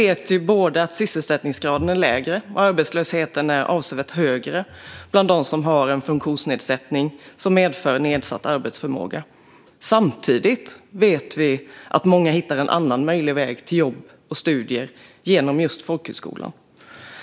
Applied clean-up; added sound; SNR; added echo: none; none; none; none.